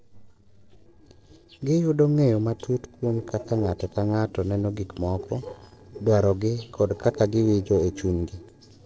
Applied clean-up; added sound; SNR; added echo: neural separator model SepFormer DNS4.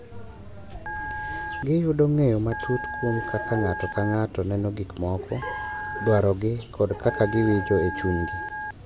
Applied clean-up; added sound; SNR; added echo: none; Telephone; 10 dB; none.